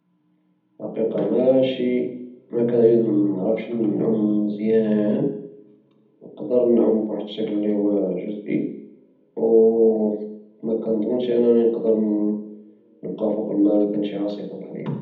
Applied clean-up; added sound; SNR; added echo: none; none; none; reverberation time 0.8 s.